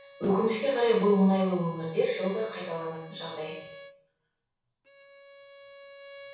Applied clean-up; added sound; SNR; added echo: none; Bowed string instrument; 20 dB; reverberation time 0.7 s.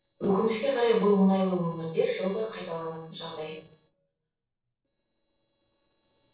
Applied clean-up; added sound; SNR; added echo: neural separator model SepFormer DNS4.